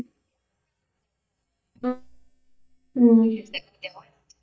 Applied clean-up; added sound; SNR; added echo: neural mask model DeepFilterNet 3.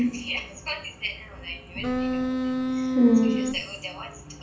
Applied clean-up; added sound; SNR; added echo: none; Wind instrument, woodwind instrument; -1 dB; reverberation time 0.6 s.